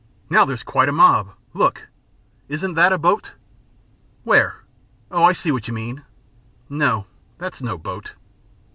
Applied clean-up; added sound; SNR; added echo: none; none; none; none.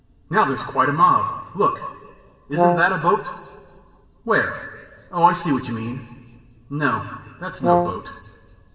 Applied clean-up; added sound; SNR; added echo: none; Brass instrument; -2 dB; reverberation time 1.8 s.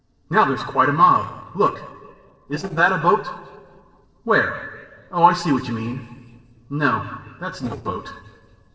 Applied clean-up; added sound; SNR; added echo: neural separator model SepFormer DNS4.